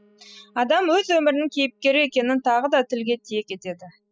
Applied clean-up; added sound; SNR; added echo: classical method spectral subtraction.